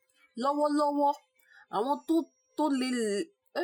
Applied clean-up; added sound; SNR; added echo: classical method Wiener filter.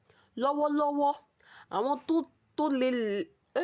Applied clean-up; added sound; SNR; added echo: none; none; none; none.